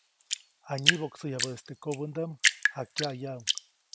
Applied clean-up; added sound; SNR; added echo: none; Drip; -5 dB; none.